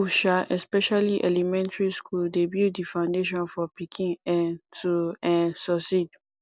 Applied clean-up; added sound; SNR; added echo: none; none; none; none.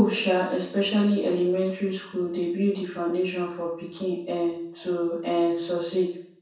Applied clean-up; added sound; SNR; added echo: none; none; none; reverberation time 0.6 s.